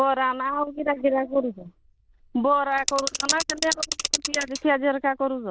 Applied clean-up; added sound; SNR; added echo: neural diffusion model UNIVERSE++.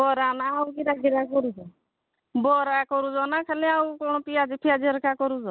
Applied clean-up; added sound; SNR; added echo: none; none; none; none.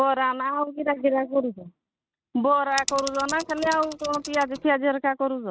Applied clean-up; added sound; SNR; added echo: neural mask model RNNoise.